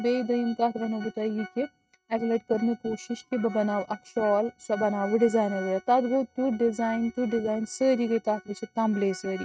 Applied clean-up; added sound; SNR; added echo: neural mask model RNNoise.